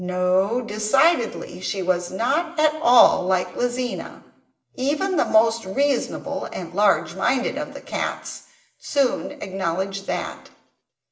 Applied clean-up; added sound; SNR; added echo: none; none; none; reverberation time 0.7 s.